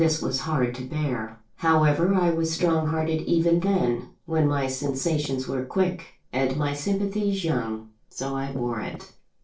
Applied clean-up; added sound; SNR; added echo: neural separator model SepFormer DNS4.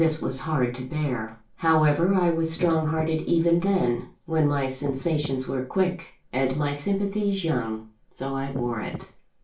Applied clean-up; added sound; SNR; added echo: none; Wind; 12 dB; reverberation time 0.3 s.